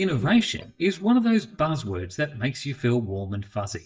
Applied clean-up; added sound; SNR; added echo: neural mask model DeepFilterNet 3.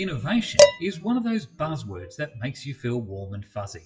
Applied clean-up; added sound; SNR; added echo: classical method WPE with log-MMSE.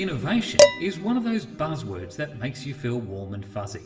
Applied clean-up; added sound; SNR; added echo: none; Dishes, pots, and pans; -4 dB; reverberation time 0.7 s.